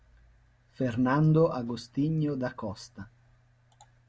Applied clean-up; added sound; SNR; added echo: none; none; none; none.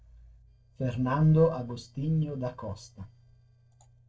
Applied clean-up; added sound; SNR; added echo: neural separator model SepFormer DNS4.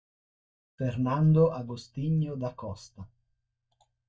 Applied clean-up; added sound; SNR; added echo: neural mask model DeepFilterNet 3.